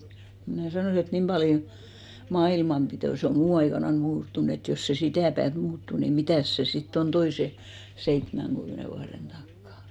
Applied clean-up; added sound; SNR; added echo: none; none; none; none.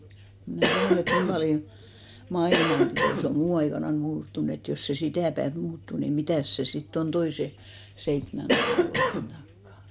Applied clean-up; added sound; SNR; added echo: none; Cough; -3 dB; none.